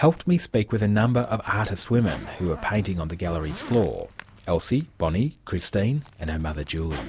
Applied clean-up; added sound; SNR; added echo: none; Zipper (clothing); 19 dB; none.